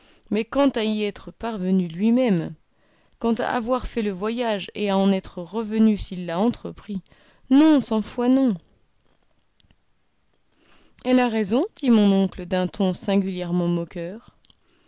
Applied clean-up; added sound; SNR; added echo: none; none; none; none.